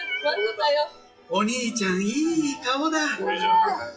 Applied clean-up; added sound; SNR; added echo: classical method WPE with log-MMSE.